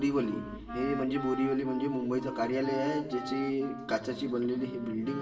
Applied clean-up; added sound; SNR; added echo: none; Wind instrument, woodwind instrument; 10 dB; reverberation time 1.3 s.